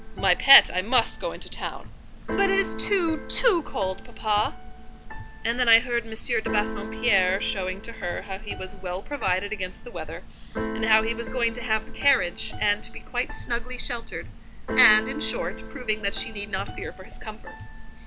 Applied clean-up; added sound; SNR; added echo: none; Keyboard (musical); 8 dB; none.